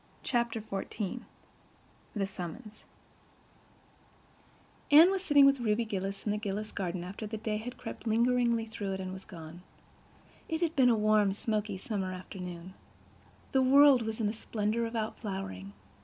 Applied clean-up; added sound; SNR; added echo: none; none; none; none.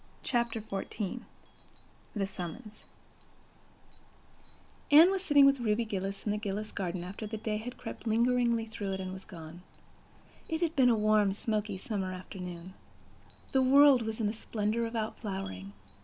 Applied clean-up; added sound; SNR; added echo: none; Glass; 17 dB; none.